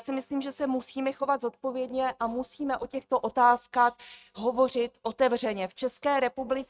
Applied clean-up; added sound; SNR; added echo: neural mask model RNNoise.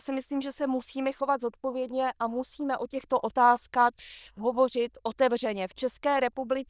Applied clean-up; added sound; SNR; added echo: neural diffusion model UNIVERSE++.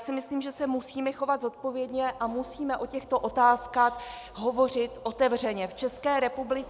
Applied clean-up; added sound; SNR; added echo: none; none; none; none.